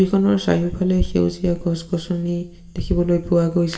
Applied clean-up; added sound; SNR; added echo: none; none; none; reverberation time 0.6 s.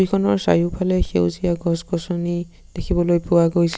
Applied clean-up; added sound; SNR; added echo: none; none; none; none.